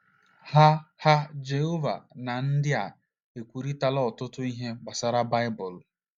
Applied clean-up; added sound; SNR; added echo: none; none; none; none.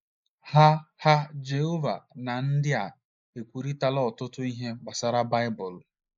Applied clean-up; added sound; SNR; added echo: neural mask model Resemble Enhance denoiser.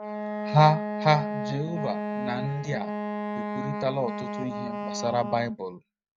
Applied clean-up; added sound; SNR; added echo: neural mask model RNNoise.